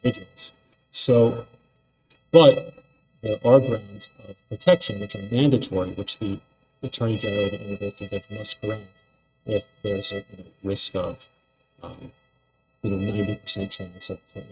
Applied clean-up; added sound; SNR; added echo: neural mask model RNNoise.